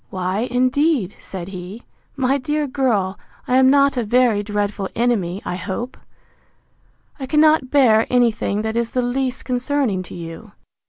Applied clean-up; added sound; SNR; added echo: none; none; none; none.